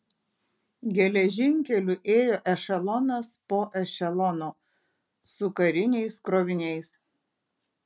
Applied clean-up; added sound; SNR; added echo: none; none; none; none.